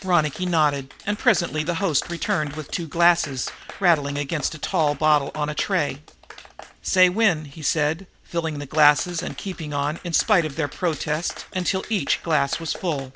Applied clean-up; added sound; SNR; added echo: none; Clapping; 18 dB; none.